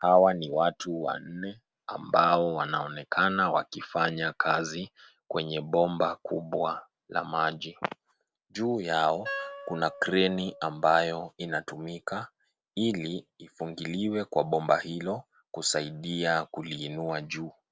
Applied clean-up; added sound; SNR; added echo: neural separator model SepFormer DNS4.